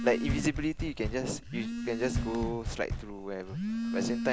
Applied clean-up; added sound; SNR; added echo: none; Knock + Telephone; 2 dB; none.